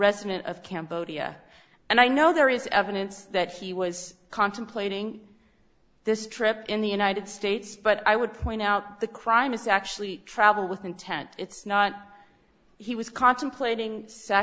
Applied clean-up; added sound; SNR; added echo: none; none; none; none.